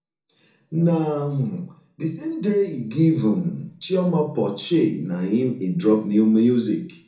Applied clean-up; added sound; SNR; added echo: none; none; none; reverberation time 0.7 s.